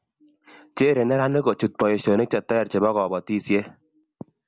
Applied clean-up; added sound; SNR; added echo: none; none; none; none.